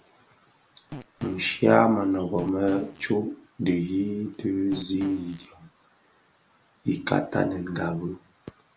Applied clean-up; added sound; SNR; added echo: none; Fart; 17 dB; none.